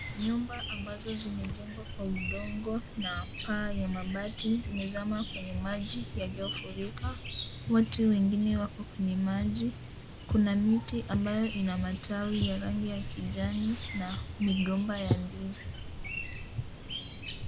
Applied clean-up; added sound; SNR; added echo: none; Chirp, tweet; 9 dB; none.